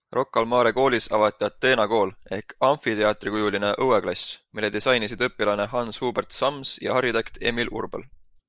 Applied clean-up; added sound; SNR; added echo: neural mask model Resemble Enhance denoiser.